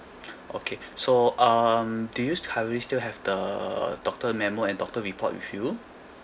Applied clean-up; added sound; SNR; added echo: none; none; none; none.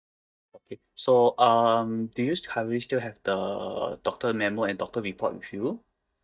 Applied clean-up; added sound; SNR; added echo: neural mask model DeepFilterNet 3.